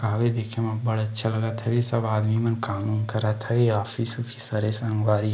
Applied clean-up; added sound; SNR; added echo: none; Piano; 20 dB; none.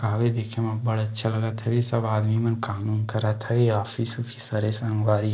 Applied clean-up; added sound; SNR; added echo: neural separator model SepFormer DNS4.